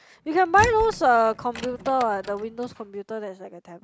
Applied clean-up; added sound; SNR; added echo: none; Door; 14 dB; none.